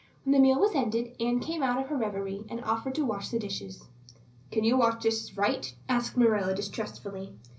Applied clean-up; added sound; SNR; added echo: none; none; none; reverberation time 0.5 s.